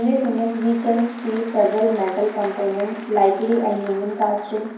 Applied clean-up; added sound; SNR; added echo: none; Applause; 18 dB; reverberation time 0.9 s.